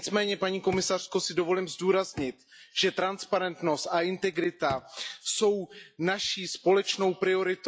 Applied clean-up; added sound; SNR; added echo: classical method log-MMSE.